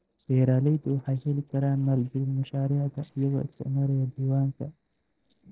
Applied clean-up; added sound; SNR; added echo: neural separator model SepFormer DNS4.